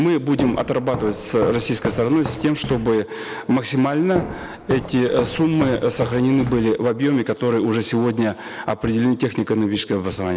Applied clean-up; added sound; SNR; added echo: none; Walk, footsteps; 11 dB; none.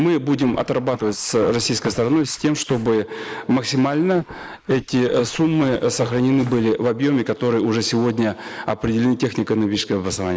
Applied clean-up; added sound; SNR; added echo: neural mask model Resemble Enhance denoiser.